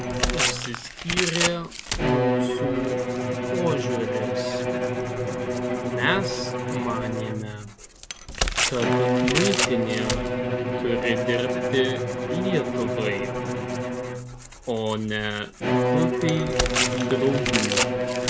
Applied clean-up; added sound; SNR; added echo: none; Bowed string instrument + Tearing; -4 dB; none.